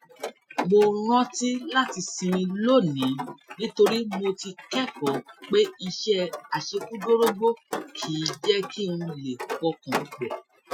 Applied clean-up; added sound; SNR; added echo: classical method Wiener filter.